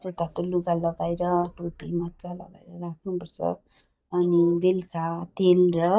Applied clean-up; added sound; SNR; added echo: neural mask model DeepFilterNet 3.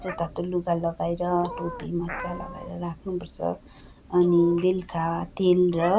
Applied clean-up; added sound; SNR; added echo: none; Meow; 15 dB; none.